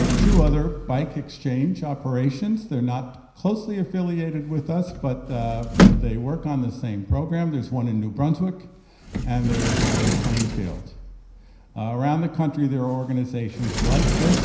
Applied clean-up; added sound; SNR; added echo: none; Sliding door; 1 dB; reverberation time 0.9 s.